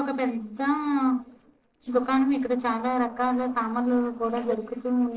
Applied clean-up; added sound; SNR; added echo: neural separator model SepFormer DNS4.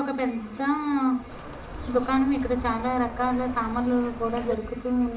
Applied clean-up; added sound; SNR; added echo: none; Bird; 12 dB; reverberation time 0.4 s.